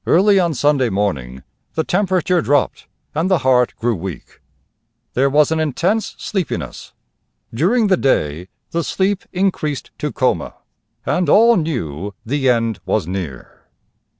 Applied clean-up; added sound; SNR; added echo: none; none; none; none.